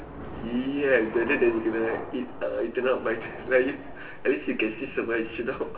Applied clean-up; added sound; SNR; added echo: none; Thunder / Rain; 14 dB; reverberation time 0.8 s.